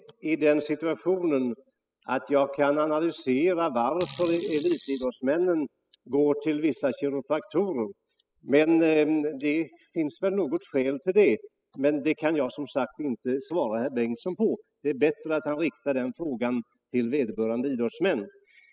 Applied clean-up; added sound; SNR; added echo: classical method spectral subtraction.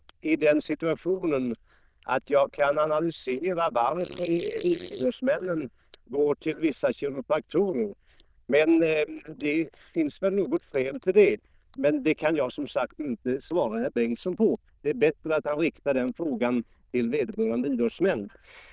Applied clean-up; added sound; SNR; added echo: neural diffusion model UNIVERSE++.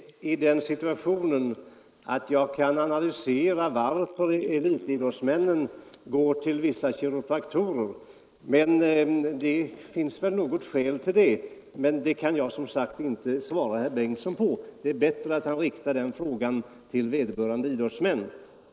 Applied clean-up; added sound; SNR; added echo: neural mask model Resemble Enhance denoiser.